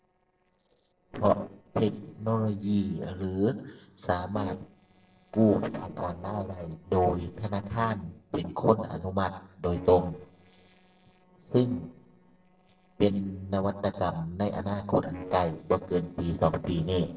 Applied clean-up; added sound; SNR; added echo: neural separator model SepFormer DNS4.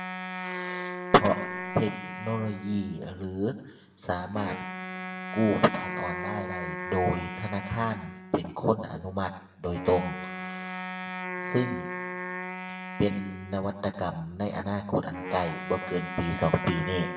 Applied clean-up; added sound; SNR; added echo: none; Wind instrument, woodwind instrument; 7 dB; reverberation time 0.6 s.